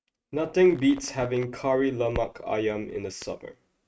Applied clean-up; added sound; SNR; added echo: neural mask model RNNoise.